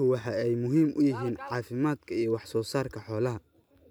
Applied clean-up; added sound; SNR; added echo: none; none; none; none.